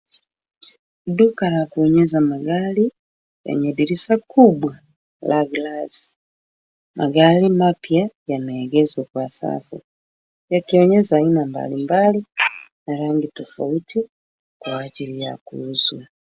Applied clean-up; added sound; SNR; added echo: none; none; none; none.